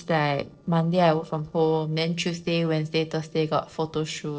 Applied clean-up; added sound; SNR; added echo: neural separator model SepFormer DNS4.